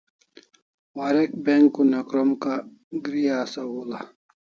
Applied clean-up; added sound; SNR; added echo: none; none; none; none.